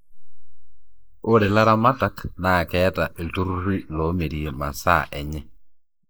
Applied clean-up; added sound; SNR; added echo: neural mask model Resemble Enhance denoiser.